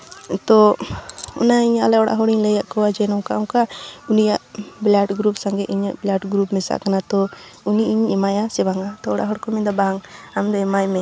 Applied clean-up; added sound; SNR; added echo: none; none; none; none.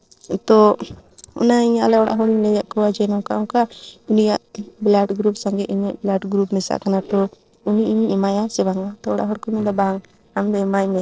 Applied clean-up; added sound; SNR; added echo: neural separator model SepFormer DNS4.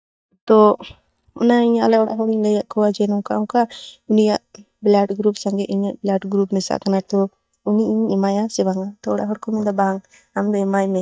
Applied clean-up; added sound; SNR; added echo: neural mask model DeepFilterNet 3.